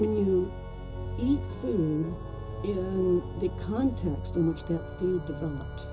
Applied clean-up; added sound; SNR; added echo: none; Organ; 7 dB; reverberation time 0.2 s.